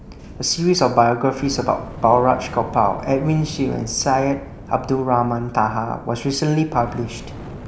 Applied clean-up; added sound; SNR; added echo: none; Fire; 15 dB; none.